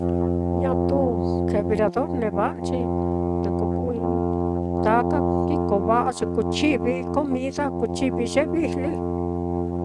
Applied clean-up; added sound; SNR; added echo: neural mask model RNNoise.